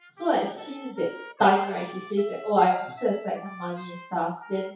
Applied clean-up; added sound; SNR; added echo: classical method WPE with log-MMSE.